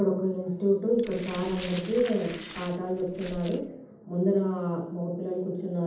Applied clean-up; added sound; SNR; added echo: none; Glass; 11 dB; reverberation time 0.8 s.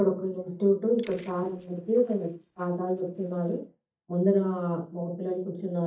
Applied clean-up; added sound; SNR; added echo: neural mask model DeepFilterNet 3.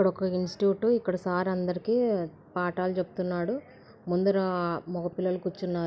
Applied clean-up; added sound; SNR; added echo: none; none; none; none.